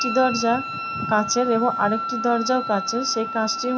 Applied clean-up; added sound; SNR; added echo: none; Wind instrument, woodwind instrument; 6 dB; none.